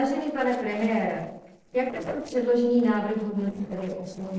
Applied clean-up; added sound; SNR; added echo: neural separator model SepFormer DNS4.